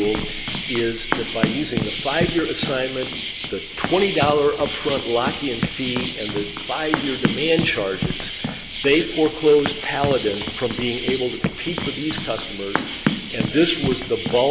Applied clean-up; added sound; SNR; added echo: none; Run + Insect; 4 dB; none.